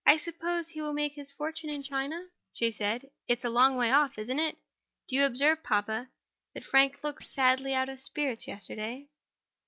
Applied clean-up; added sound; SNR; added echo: neural separator model SepFormer DNS4.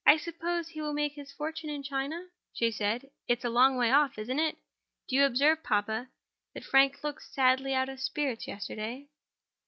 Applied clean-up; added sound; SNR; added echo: none; none; none; none.